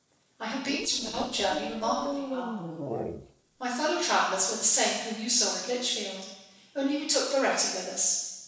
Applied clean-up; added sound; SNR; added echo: neural separator model SepFormer DNS4.